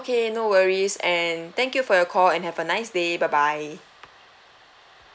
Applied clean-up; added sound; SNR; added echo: none; none; none; none.